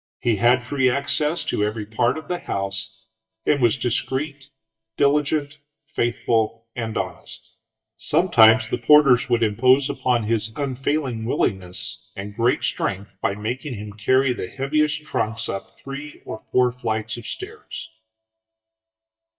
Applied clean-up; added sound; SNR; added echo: neural mask model DeepFilterNet 3.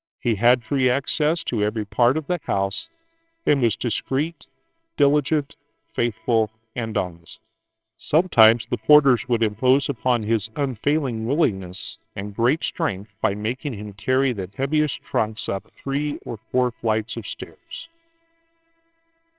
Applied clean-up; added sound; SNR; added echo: neural separator model SepFormer WHAMR!.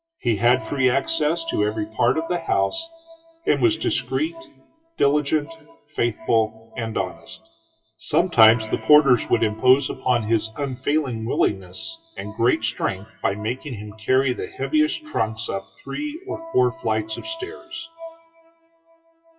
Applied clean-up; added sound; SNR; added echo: classical method WPE with log-MMSE.